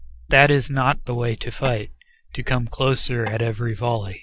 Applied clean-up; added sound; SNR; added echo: none; Tap / Wood; 15 dB; none.